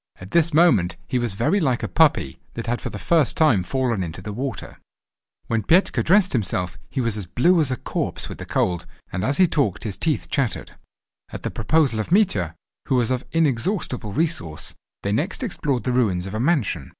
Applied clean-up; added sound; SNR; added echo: none; none; none; none.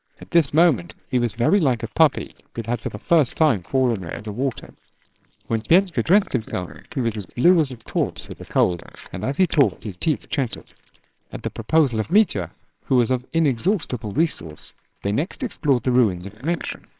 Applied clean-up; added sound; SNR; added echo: neural separator model SepFormer WHAMR!.